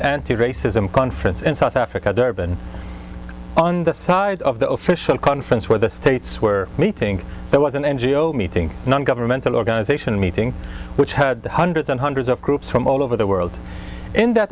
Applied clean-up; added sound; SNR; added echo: none; none; none; none.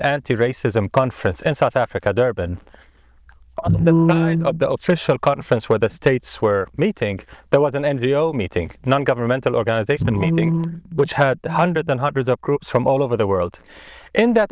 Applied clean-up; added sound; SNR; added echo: neural diffusion model UNIVERSE++.